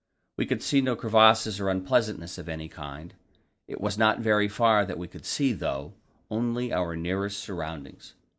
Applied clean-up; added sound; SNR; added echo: none; none; none; none.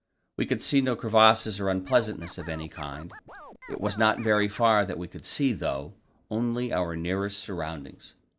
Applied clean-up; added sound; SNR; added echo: none; Scratching (performance technique); 18 dB; none.